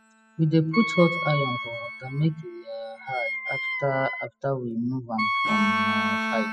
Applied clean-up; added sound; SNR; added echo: classical method spectral subtraction.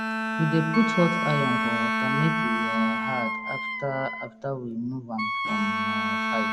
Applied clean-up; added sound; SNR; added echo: none; Bowed string instrument + Wind instrument, woodwind instrument; -1 dB; none.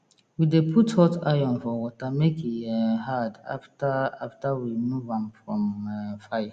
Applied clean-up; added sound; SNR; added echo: none; none; none; none.